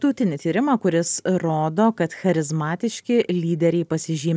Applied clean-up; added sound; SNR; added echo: none; none; none; none.